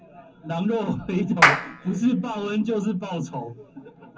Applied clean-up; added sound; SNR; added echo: none; Clapping; -3 dB; reverberation time 0.3 s.